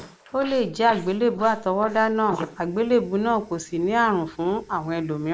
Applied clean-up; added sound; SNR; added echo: neural mask model Resemble Enhance denoiser.